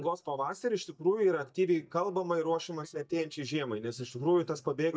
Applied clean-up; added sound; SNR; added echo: neural mask model DeepFilterNet 3.